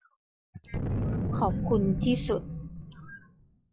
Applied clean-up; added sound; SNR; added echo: classical method log-MMSE.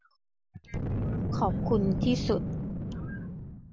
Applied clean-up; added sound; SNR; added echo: none; Boom; -1 dB; none.